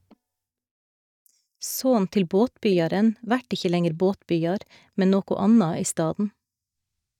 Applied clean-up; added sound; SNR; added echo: neural mask model DeepFilterNet 3.